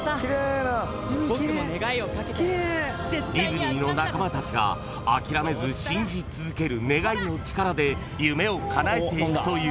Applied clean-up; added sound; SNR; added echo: none; Mechanisms; 10 dB; none.